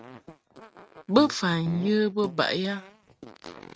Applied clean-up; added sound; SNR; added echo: neural mask model RNNoise.